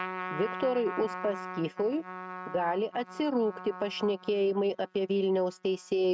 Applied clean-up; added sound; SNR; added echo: neural mask model RNNoise.